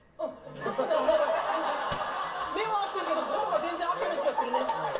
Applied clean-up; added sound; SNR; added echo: none; none; none; reverberation time 0.1 s.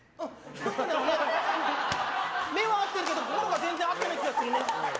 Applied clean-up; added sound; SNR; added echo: none; none; none; none.